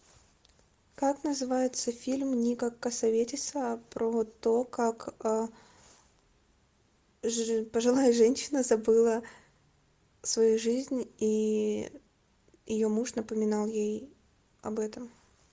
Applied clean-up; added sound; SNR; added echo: none; none; none; none.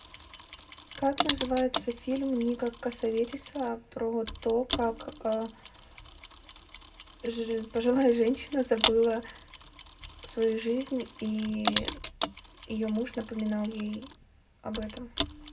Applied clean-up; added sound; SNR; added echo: none; Mechanisms; 4 dB; reverberation time 0.3 s.